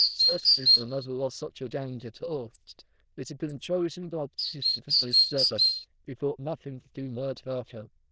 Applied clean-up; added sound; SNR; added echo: neural diffusion model UNIVERSE++.